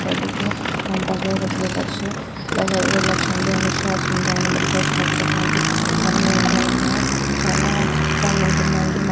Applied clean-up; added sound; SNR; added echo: none; Aircraft; -5 dB; reverberation time 2.7 s.